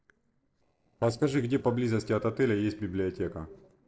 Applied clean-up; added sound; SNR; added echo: neural separator model SepFormer DNS4.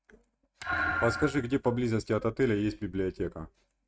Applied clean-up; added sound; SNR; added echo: neural mask model RNNoise.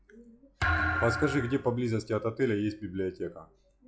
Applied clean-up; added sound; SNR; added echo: classical method log-MMSE.